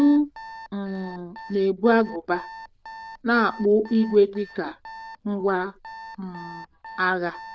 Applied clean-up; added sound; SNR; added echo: neural diffusion model UNIVERSE++.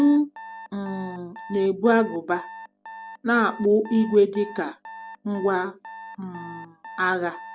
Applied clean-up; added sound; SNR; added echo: none; Alarm; 17 dB; none.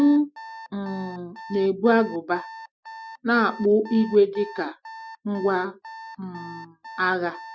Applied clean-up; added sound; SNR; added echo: classical method Wiener filter.